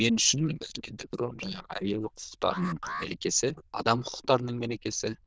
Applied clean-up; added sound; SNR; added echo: neural diffusion model UNIVERSE++.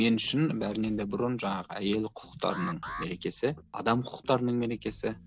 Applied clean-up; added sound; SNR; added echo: none; Alarm; 13 dB; none.